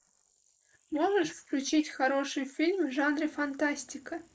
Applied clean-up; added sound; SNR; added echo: neural mask model Resemble Enhance denoiser.